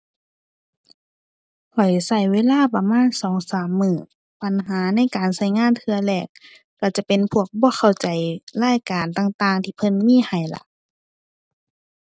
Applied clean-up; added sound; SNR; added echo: none; none; none; none.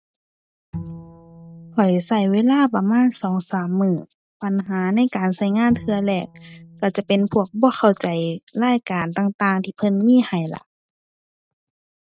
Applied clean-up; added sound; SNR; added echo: neural mask model RNNoise.